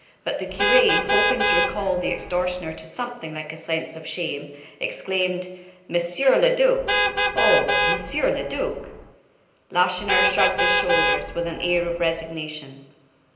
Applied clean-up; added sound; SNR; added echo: none; Vehicle horn, car horn, honking; -1 dB; reverberation time 0.8 s.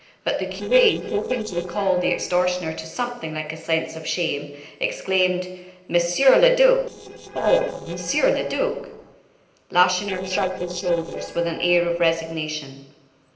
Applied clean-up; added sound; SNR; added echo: neural separator model SepFormer DNS4.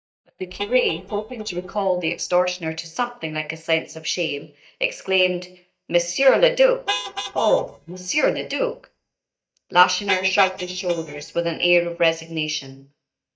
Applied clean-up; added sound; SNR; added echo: neural mask model DeepFilterNet 3.